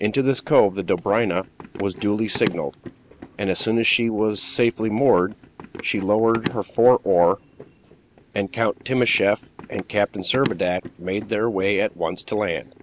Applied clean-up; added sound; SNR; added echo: none; Run; 16 dB; none.